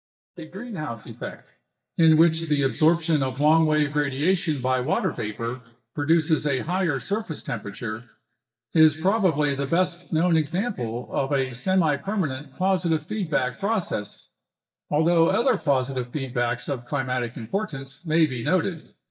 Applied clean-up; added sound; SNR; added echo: neural mask model DeepFilterNet 3.